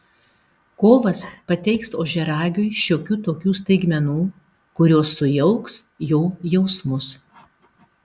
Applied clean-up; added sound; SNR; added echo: none; none; none; none.